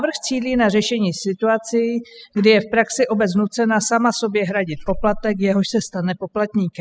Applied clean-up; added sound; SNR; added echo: classical method spectral subtraction.